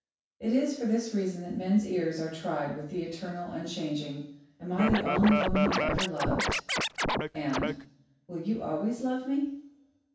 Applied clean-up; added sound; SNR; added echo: none; Scratching (performance technique); -1 dB; reverberation time 0.7 s.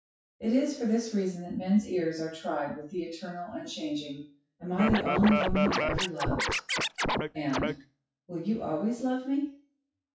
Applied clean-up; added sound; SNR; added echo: classical method WPE with log-MMSE.